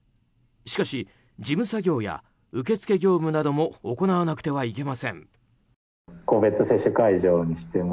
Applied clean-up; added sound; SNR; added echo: none; none; none; none.